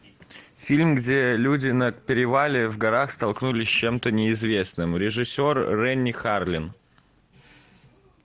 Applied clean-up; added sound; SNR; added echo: none; none; none; none.